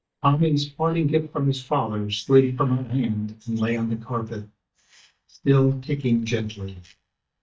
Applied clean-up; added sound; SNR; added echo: neural mask model DeepFilterNet 3.